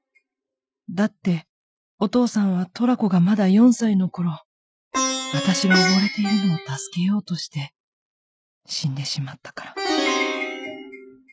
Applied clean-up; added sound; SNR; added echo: classical method Wiener filter.